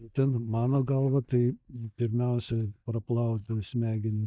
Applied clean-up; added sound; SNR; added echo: neural mask model DeepFilterNet 3.